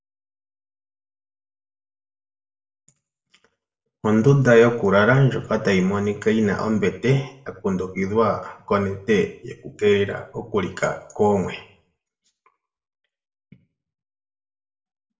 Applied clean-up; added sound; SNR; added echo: none; none; none; reverberation time 0.4 s.